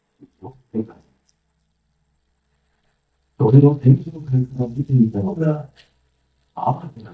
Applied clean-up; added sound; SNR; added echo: neural mask model DeepFilterNet 3.